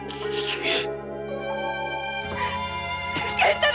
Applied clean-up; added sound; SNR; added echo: none; Piano; 4 dB; none.